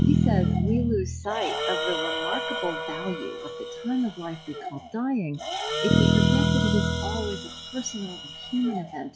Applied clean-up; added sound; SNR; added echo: classical method log-MMSE.